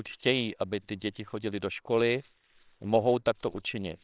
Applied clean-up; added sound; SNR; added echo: neural separator model SepFormer WHAMR!.